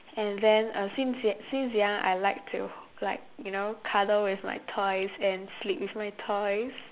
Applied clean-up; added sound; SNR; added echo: none; none; none; none.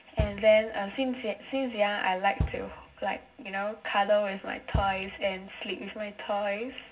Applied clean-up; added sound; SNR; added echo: none; Bass drum; 10 dB; reverberation time 0.4 s.